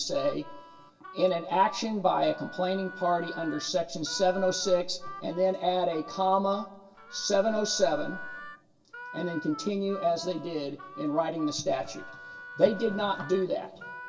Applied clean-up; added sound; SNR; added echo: none; Harmonica; 15 dB; reverberation time 0.2 s.